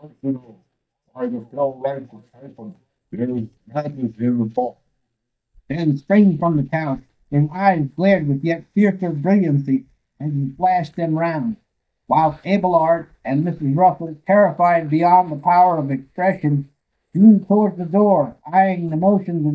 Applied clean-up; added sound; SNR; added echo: neural mask model DeepFilterNet 3.